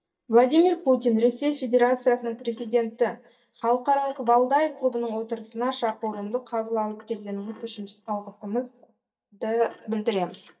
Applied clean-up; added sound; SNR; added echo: neural mask model DeepFilterNet 3.